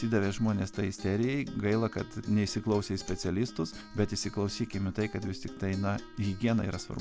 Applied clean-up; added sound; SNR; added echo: none; Acoustic guitar; 17 dB; none.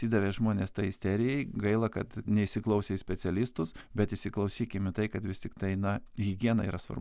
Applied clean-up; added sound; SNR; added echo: none; none; none; none.